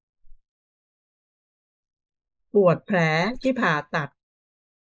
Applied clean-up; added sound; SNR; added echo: neural mask model Resemble Enhance denoiser.